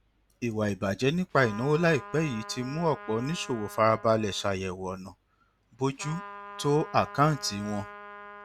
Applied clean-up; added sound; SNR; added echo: none; Trumpet; 17 dB; none.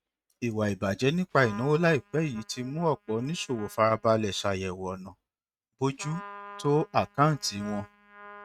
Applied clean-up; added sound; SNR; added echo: neural mask model RNNoise.